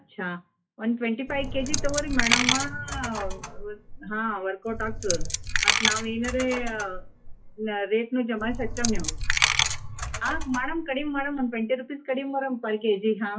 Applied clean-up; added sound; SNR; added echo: classical method WPE with log-MMSE.